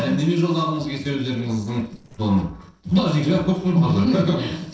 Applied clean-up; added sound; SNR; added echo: neural separator model SepFormer DNS4.